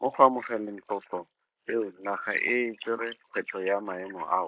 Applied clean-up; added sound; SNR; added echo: neural mask model Resemble Enhance denoiser.